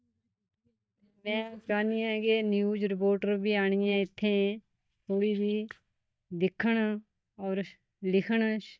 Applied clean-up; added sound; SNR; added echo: neural mask model DeepFilterNet 3.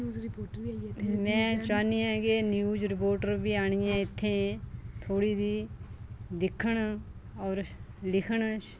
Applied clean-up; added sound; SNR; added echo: none; none; none; none.